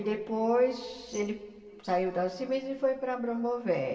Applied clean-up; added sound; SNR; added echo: none; Glass; 20 dB; reverberation time 2.1 s.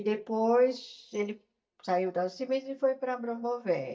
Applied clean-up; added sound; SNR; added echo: neural mask model DeepFilterNet 3.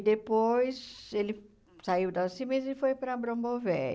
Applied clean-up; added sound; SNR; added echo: none; none; none; none.